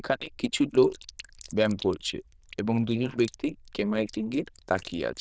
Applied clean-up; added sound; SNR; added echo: neural diffusion model UNIVERSE++.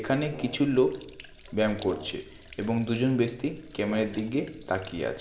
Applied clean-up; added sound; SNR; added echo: none; Brass instrument + Sink (filling or washing); 16 dB; none.